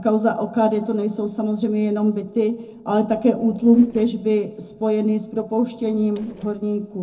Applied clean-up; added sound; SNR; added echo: neural separator model SepFormer DNS4.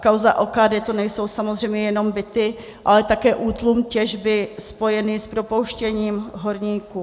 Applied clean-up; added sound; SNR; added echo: none; none; none; none.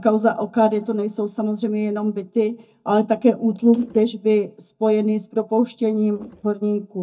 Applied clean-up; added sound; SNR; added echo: neural mask model DeepFilterNet 3.